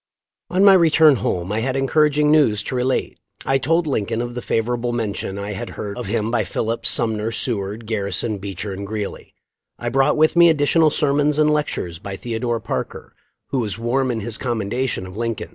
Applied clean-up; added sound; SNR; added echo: none; none; none; none.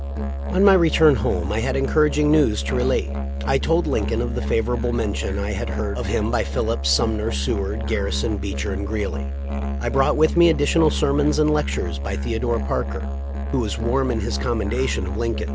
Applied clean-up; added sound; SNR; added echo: none; Musical instrument; 3 dB; none.